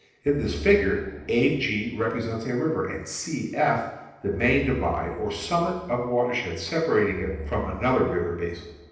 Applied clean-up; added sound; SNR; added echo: none; Drum; 13 dB; reverberation time 0.9 s.